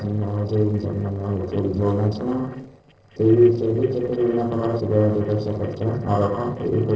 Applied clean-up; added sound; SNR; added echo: neural separator model SepFormer DNS4.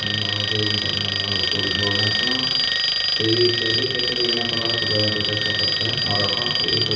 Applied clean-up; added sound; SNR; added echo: none; Alarm; -5 dB; reverberation time 1.1 s.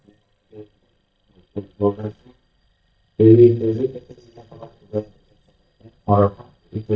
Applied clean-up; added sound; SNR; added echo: neural mask model DeepFilterNet 3.